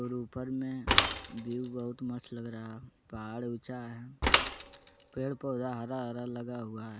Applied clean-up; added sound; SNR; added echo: none; Mechanisms / Bicycle; -3 dB; none.